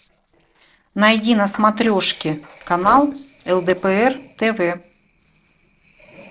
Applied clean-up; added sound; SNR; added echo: neural separator model SepFormer DNS4.